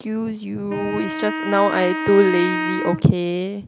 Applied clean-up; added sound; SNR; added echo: none; Wind instrument, woodwind instrument; 6 dB; none.